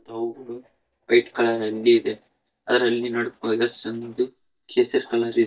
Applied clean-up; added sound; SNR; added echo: neural mask model DeepFilterNet 3.